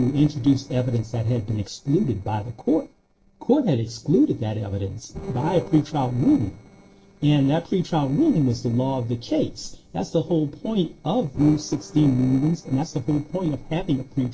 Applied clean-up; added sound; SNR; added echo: neural separator model SepFormer DNS4.